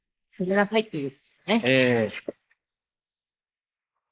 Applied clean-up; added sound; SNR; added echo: neural mask model Resemble Enhance denoiser.